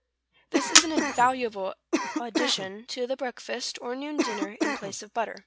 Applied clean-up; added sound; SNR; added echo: none; Camera + Cough; -3 dB; none.